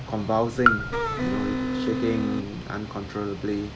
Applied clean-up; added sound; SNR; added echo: none; Raindrop / Drip + Wind instrument, woodwind instrument; -2 dB; none.